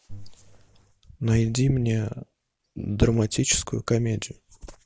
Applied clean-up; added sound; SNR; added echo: none; none; none; none.